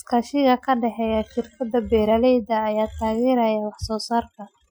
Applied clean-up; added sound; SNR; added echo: classical method Wiener filter.